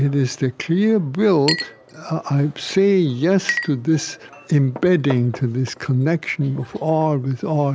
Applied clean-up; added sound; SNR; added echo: none; Chink, clink; 14 dB; none.